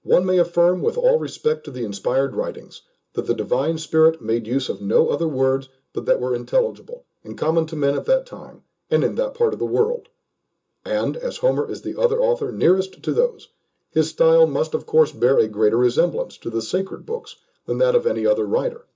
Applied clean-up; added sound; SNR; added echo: none; none; none; reverberation time 0.2 s.